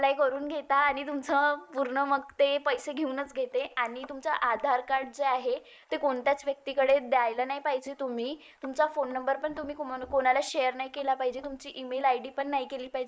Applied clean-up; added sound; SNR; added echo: neural mask model Resemble Enhance denoiser.